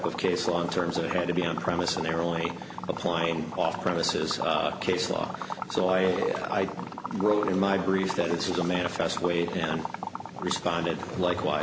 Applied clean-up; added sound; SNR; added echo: none; Liquid; 10 dB; none.